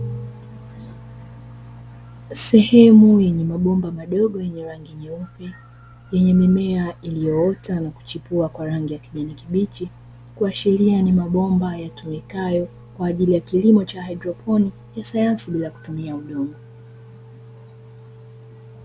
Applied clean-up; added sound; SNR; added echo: none; none; none; none.